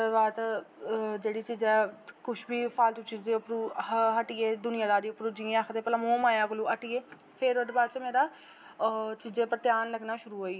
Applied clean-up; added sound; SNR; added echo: none; none; none; none.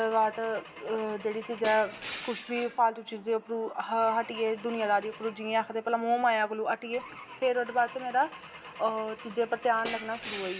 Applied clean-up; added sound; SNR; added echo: none; Glass / Engine / Car; 15 dB; none.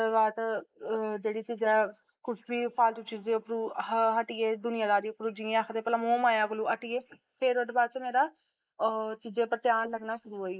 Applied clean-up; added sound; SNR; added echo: neural mask model Resemble Enhance denoiser.